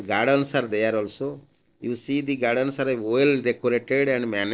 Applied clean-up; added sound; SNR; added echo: neural separator model SepFormer DNS4.